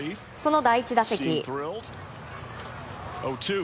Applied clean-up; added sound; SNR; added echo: none; none; none; none.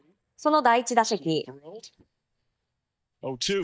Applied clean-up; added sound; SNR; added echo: neural mask model DeepFilterNet 3.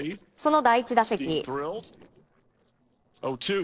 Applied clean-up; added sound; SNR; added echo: neural separator model SepFormer DNS4.